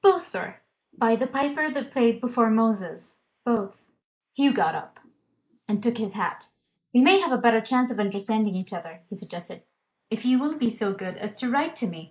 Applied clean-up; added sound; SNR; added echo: neural mask model Resemble Enhance denoiser.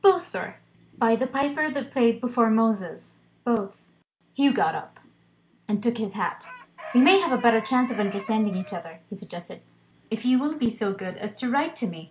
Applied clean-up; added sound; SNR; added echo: none; Chicken, rooster; 15 dB; none.